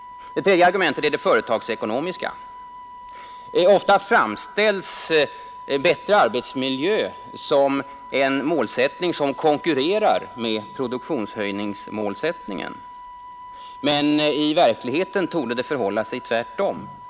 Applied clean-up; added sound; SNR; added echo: none; Wind instrument, woodwind instrument; 17 dB; none.